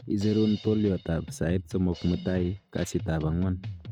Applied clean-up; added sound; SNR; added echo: neural mask model RNNoise.